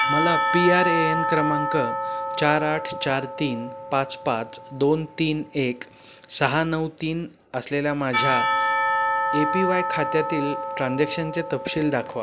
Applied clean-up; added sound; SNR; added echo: none; Church bell / Percussion; 2 dB; none.